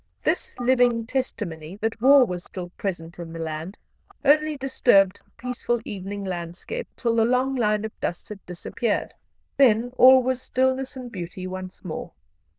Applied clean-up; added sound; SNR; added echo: neural diffusion model UNIVERSE++.